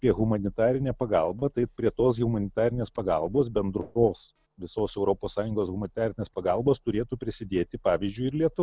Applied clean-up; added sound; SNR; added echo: none; none; none; none.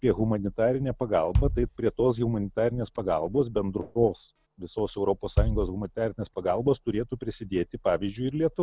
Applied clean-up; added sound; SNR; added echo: none; Bass drum; 5 dB; none.